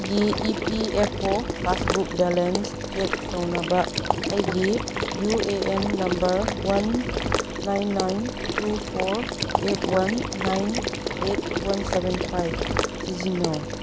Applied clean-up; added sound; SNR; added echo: none; Water / Liquid; 1 dB; none.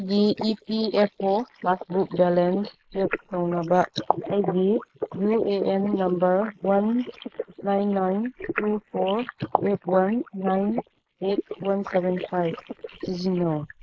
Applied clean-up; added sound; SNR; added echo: neural mask model Resemble Enhance denoiser.